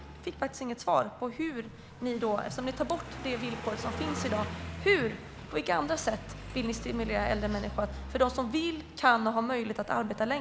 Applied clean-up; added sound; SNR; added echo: none; Car passing by; 10 dB; none.